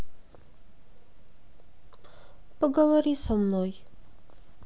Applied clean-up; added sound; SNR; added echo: none; none; none; none.